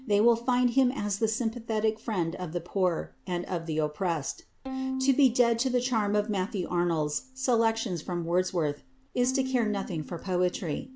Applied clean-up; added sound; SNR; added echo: none; Bowed string instrument; 13 dB; none.